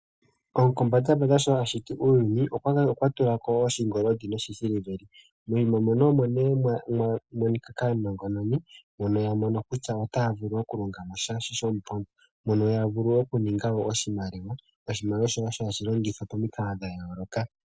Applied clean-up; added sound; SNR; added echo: none; none; none; none.